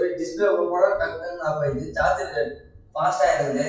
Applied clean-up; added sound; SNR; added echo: classical method WPE with log-MMSE.